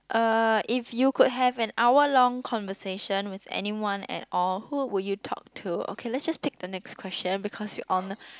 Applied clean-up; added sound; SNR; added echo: none; Bell; 5 dB; none.